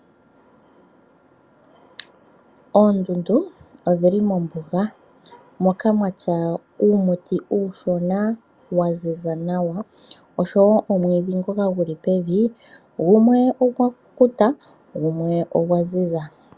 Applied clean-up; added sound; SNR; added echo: none; none; none; none.